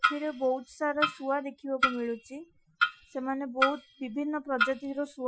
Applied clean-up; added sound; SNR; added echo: classical method Wiener filter.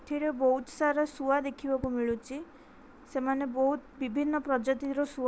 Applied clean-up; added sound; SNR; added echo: none; none; none; none.